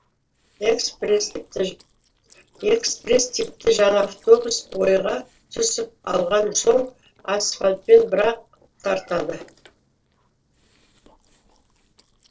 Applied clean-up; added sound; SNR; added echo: neural separator model SepFormer DNS4.